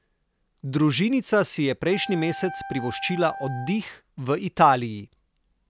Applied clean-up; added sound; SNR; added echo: none; Wind instrument, woodwind instrument; 14 dB; none.